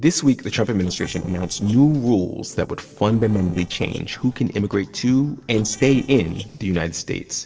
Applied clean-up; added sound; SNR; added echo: neural separator model SepFormer DNS4.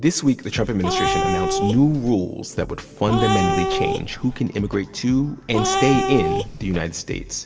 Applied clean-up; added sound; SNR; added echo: none; Cat; 1 dB; reverberation time 1.9 s.